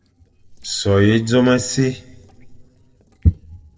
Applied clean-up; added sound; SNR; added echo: neural separator model SepFormer DNS4.